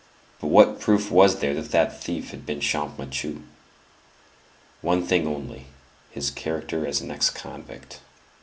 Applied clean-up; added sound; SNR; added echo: none; none; none; none.